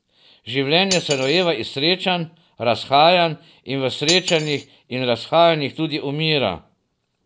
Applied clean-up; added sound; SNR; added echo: none; Cutlery, silverware; 13 dB; none.